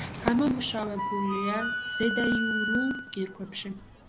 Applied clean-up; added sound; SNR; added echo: none; Crowd / Fireworks + Wind instrument, woodwind instrument; 3 dB; none.